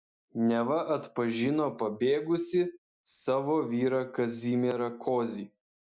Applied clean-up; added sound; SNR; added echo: none; none; none; none.